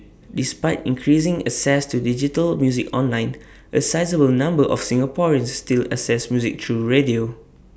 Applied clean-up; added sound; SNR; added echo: none; none; none; none.